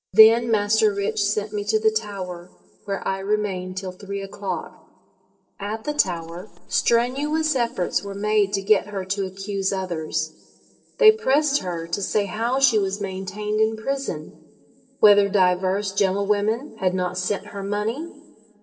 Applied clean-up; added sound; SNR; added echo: neural separator model SepFormer DNS4.